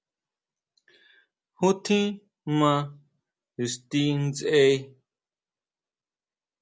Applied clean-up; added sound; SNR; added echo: none; none; none; none.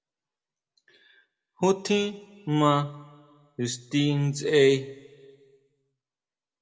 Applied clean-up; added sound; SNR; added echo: none; none; none; reverberation time 1.0 s.